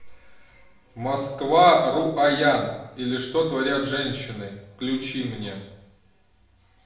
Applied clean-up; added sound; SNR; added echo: none; none; none; reverberation time 0.8 s.